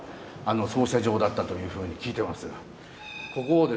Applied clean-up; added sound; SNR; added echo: none; none; none; none.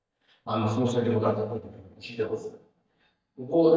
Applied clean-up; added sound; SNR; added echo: neural mask model DeepFilterNet 3.